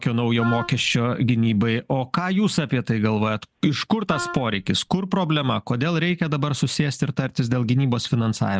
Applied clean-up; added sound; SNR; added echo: none; Wind instrument, woodwind instrument; 12 dB; none.